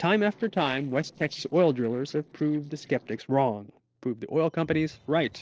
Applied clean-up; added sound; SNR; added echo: neural separator model SepFormer DNS4.